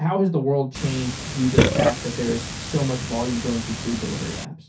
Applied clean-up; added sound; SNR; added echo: none; Burping, eructation; 1 dB; reverberation time 0.3 s.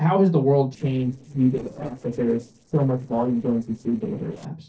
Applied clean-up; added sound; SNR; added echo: neural separator model SepFormer DNS4.